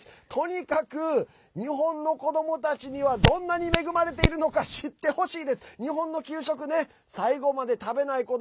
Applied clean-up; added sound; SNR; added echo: none; Hands; -2 dB; none.